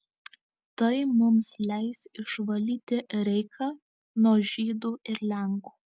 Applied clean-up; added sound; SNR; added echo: none; none; none; none.